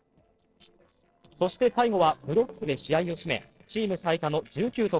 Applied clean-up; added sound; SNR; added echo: neural separator model SepFormer DNS4.